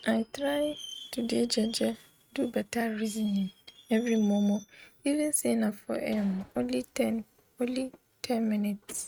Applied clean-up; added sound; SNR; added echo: neural mask model RNNoise.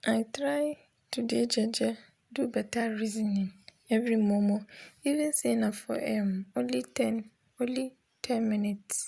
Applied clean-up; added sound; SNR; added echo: none; none; none; none.